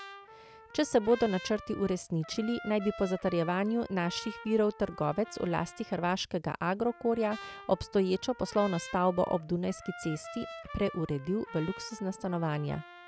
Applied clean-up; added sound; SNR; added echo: none; Trumpet; 16 dB; none.